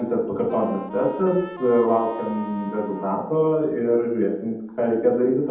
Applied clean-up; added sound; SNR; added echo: none; Wind instrument, woodwind instrument; 14 dB; reverberation time 0.8 s.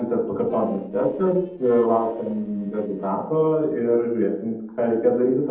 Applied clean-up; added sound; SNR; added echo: neural separator model SepFormer DNS4.